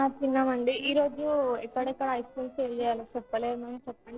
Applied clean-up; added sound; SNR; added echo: neural separator model SepFormer DNS4.